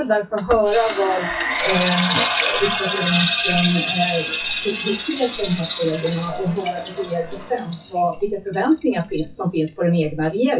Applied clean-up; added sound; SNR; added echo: classical method WPE with log-MMSE.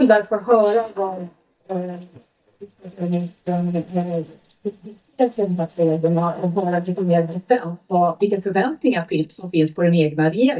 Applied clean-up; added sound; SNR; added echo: neural mask model DeepFilterNet 3.